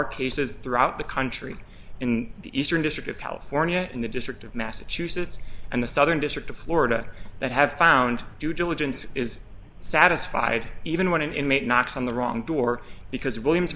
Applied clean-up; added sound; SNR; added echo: none; none; none; none.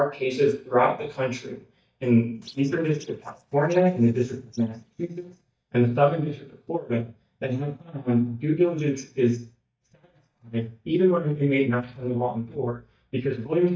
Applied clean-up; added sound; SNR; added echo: neural mask model DeepFilterNet 3.